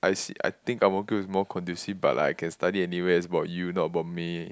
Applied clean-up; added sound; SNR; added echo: none; none; none; none.